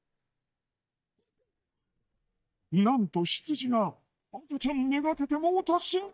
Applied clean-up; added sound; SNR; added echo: neural mask model DeepFilterNet 3.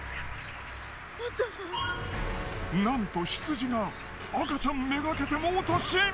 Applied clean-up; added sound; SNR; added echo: none; Bird; 11 dB; none.